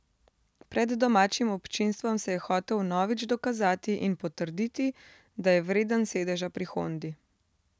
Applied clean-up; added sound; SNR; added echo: none; none; none; none.